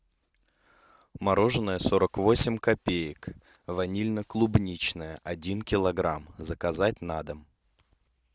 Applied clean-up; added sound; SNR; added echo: none; none; none; none.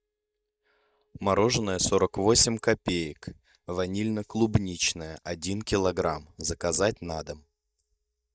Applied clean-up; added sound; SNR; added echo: neural mask model DeepFilterNet 3.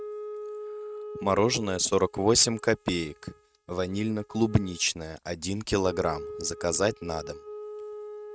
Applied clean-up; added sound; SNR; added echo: neural mask model RNNoise.